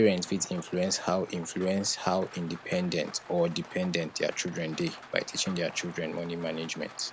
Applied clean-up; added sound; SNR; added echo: none; Rain; 18 dB; none.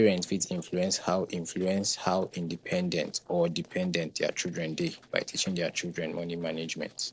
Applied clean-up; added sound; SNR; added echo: neural separator model SepFormer DNS4.